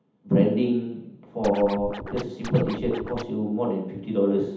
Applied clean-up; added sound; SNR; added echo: none; Scratching (performance technique); 11 dB; reverberation time 0.8 s.